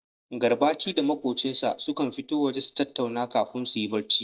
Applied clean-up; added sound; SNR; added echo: neural mask model DeepFilterNet 3.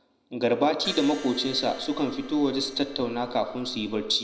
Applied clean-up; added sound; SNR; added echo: none; Crash cymbal; 17 dB; reverberation time 0.7 s.